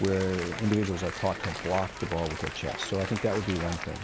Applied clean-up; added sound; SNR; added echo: none; Applause; 8 dB; none.